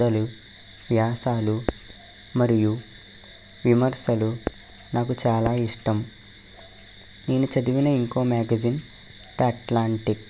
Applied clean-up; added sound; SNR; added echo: none; none; none; none.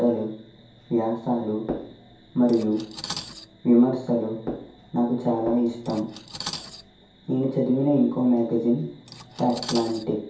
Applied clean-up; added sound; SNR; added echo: none; Cutlery, silverware; 17 dB; reverberation time 0.6 s.